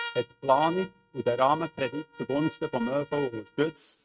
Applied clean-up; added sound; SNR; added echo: neural mask model RNNoise.